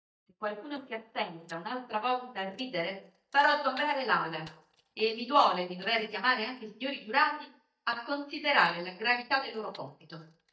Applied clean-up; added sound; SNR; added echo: neural mask model DeepFilterNet 3.